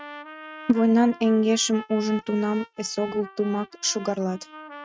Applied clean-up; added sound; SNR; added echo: neural mask model RNNoise.